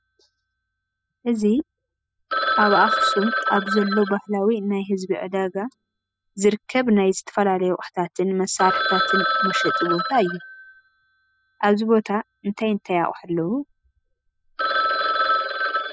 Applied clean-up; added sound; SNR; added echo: classical method spectral subtraction.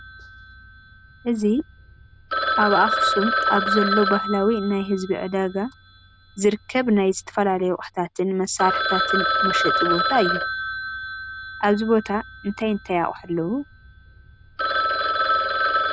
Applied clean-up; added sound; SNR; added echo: none; Telephone; 2 dB; none.